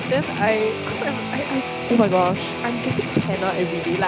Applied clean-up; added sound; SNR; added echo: none; Guitar; 4 dB; none.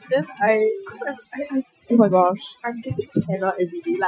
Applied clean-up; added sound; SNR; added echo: classical method Wiener filter.